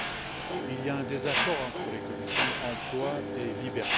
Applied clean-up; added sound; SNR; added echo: none; Mechanisms; -3 dB; none.